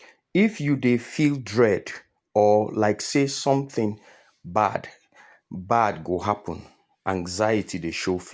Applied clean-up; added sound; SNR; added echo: none; none; none; none.